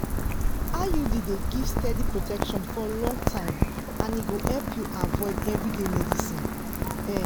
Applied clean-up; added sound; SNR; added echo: none; Rain; -5 dB; none.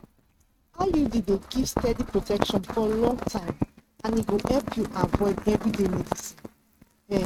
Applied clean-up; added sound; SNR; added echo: neural mask model RNNoise.